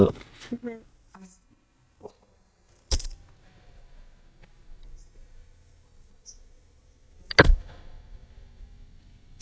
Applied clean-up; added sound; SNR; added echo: neural mask model DeepFilterNet 3.